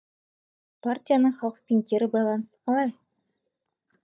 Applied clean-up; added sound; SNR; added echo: neural mask model DeepFilterNet 3.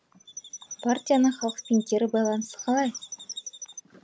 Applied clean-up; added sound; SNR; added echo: none; Chirp, tweet; 14 dB; none.